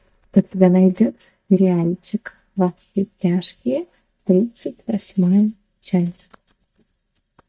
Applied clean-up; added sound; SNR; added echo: neural mask model DeepFilterNet 3.